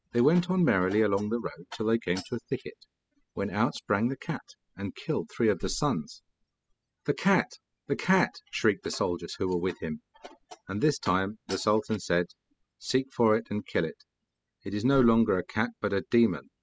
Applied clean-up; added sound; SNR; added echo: classical method spectral subtraction.